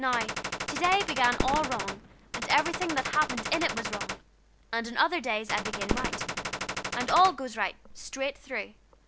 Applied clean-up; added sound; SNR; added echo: none; Gunshot, gunfire + Fireworks; 4 dB; none.